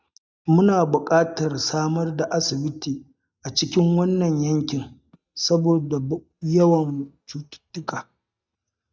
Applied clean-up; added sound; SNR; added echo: neural mask model DeepFilterNet 3.